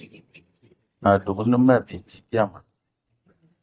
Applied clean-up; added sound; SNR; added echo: neural mask model DeepFilterNet 3.